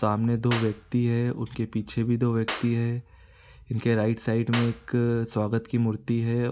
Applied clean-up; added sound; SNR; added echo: none; Clapping; 15 dB; none.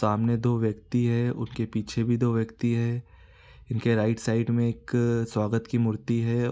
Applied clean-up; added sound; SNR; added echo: none; none; none; none.